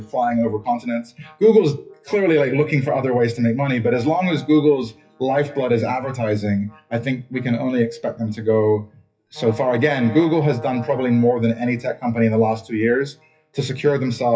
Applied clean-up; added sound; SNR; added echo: classical method WPE with log-MMSE.